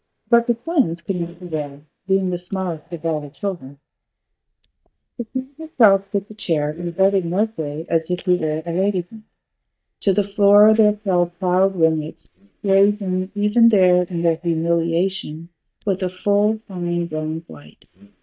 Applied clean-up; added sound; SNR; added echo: neural mask model DeepFilterNet 3.